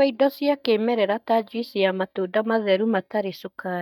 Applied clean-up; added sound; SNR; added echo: neural mask model DeepFilterNet 3.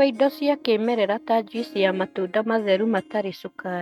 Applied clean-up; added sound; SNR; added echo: neural mask model RNNoise.